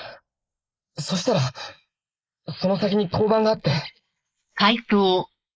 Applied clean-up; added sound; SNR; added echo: neural mask model Resemble Enhance denoiser.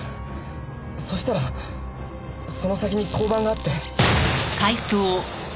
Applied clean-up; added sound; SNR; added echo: none; Squeak; 11 dB; none.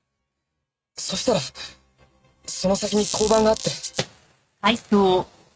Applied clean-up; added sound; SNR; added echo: neural mask model RNNoise.